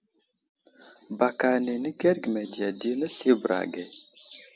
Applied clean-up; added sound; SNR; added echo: none; none; none; none.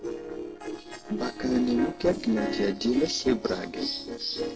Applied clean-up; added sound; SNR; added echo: neural separator model SepFormer DNS4.